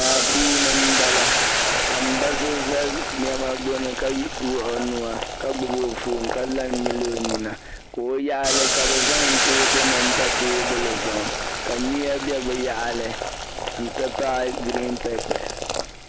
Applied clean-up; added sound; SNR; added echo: none; Boiling; -2 dB; none.